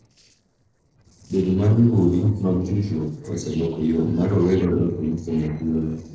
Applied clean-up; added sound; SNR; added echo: neural separator model SepFormer DNS4.